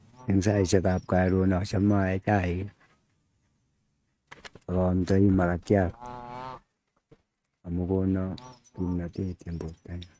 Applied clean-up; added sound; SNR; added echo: neural mask model RNNoise.